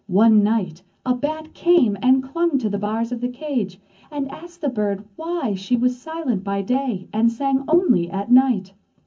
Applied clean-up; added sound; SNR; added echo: none; none; none; reverberation time 0.3 s.